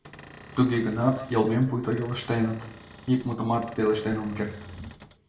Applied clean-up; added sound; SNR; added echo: none; Cupboard open or close / Door; 20 dB; reverberation time 0.7 s.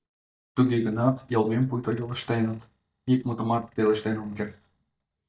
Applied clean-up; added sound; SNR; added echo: neural mask model DeepFilterNet 3.